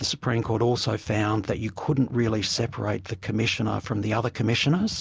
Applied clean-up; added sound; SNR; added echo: none; Computer keyboard; 18 dB; none.